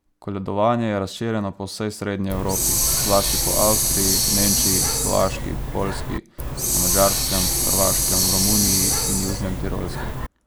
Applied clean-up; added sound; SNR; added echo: none; Hiss; -4 dB; none.